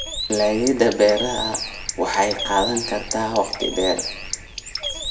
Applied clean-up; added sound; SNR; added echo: none; Bird; 7 dB; reverberation time 0.6 s.